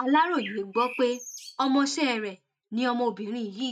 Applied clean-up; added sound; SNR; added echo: neural mask model RNNoise.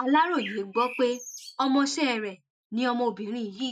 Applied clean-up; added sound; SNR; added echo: classical method Wiener filter.